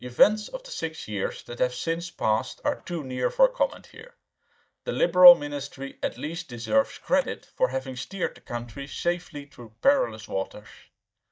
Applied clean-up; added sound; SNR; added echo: neural mask model DeepFilterNet 3.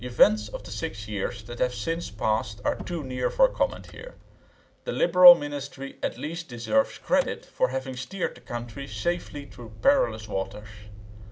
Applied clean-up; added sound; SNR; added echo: none; Motor vehicle (road); 15 dB; none.